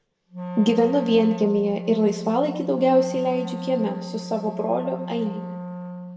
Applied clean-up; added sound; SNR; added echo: none; Wind instrument, woodwind instrument; 10 dB; reverberation time 0.9 s.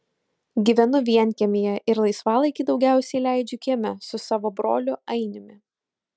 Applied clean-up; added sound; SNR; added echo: none; none; none; none.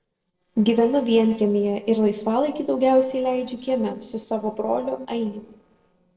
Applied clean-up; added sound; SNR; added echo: neural separator model SepFormer DNS4.